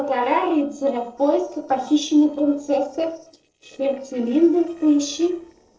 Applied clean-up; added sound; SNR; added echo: neural separator model SepFormer DNS4.